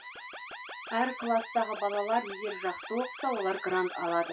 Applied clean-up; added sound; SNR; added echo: classical method WPE with log-MMSE.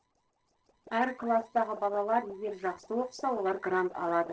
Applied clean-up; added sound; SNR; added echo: neural separator model SepFormer DNS4.